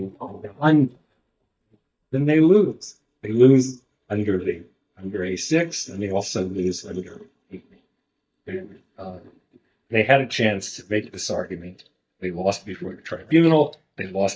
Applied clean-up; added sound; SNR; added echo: neural mask model DeepFilterNet 3.